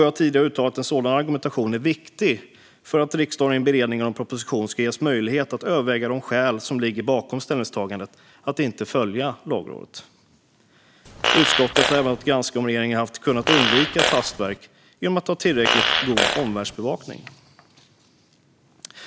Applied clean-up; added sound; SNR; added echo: none; Fart; -1 dB; none.